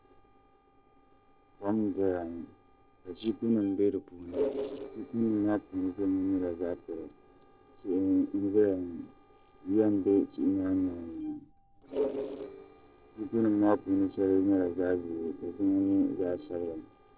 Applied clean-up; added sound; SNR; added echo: neural separator model SepFormer DNS4.